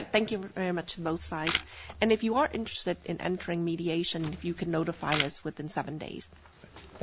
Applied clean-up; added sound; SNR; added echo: none; Camera; 6 dB; none.